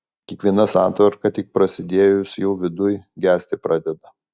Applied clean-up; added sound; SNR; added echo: none; none; none; none.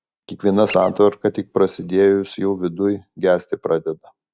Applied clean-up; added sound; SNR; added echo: none; Squeak; 17 dB; none.